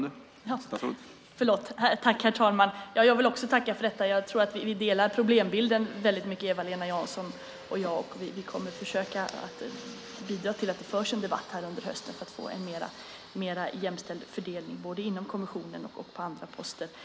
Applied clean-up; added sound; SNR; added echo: none; Fixed-wing aircraft, airplane; 20 dB; none.